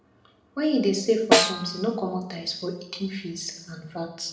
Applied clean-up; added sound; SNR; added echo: none; Snare drum; -3 dB; reverberation time 0.7 s.